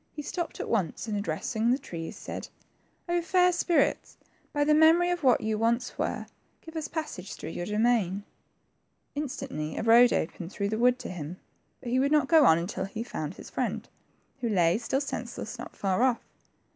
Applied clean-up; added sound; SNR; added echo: none; none; none; none.